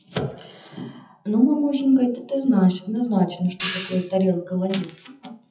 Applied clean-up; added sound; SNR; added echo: classical method WPE with log-MMSE.